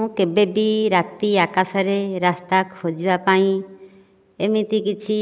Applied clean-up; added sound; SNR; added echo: none; none; none; none.